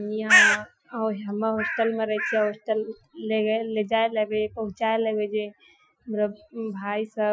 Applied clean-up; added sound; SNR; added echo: classical method Wiener filter.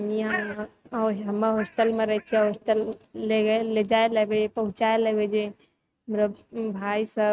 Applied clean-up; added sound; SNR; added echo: neural mask model RNNoise.